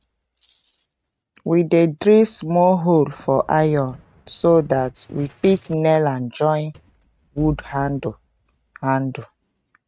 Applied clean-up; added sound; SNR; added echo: neural mask model RNNoise.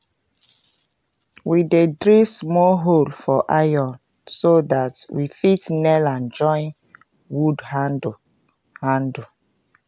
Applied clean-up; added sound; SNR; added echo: none; none; none; none.